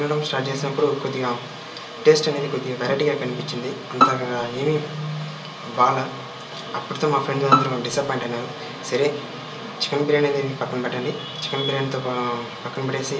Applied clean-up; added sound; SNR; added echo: none; Bowed string instrument; 0 dB; reverberation time 0.2 s.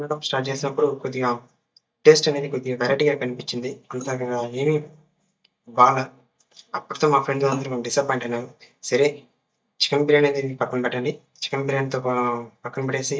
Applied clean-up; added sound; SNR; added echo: neural mask model DeepFilterNet 3.